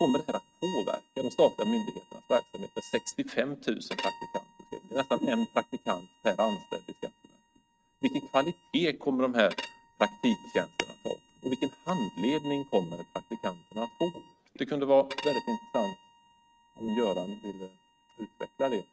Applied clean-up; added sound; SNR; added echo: neural mask model RNNoise.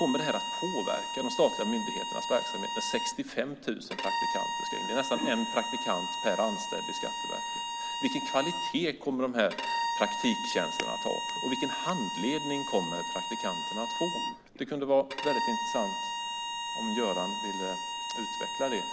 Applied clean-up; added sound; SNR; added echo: none; Bowed string instrument; 2 dB; none.